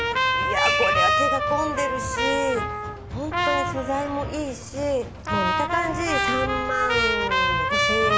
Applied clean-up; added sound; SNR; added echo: none; Trumpet; -3 dB; none.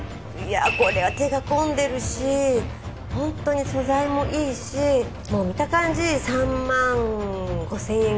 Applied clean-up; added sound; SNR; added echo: none; none; none; none.